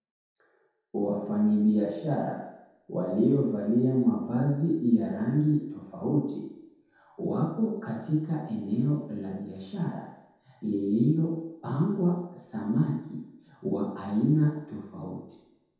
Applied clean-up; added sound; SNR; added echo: none; none; none; reverberation time 0.9 s.